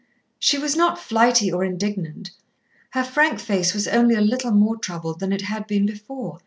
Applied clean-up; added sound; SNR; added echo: none; none; none; none.